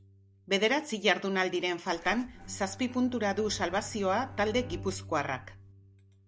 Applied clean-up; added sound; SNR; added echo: none; Zipper (clothing) + Bowed string instrument; 16 dB; none.